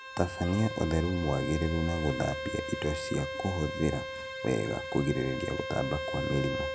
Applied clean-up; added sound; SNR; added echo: none; Bowed string instrument; 6 dB; none.